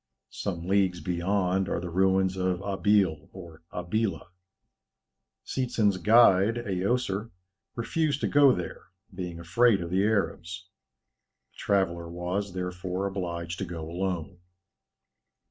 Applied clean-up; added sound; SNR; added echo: none; none; none; none.